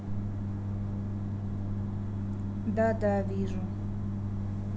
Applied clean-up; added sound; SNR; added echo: none; none; none; none.